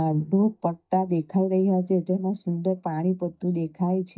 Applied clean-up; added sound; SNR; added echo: neural mask model DeepFilterNet 3.